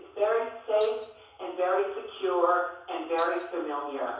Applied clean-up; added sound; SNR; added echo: none; Rattle (instrument); 2 dB; reverberation time 0.7 s.